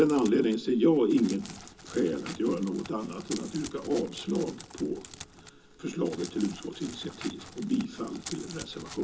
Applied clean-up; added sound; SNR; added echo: none; Crackle; 17 dB; reverberation time 0.2 s.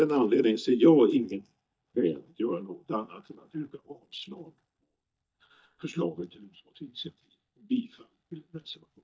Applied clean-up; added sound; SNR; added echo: neural mask model DeepFilterNet 3.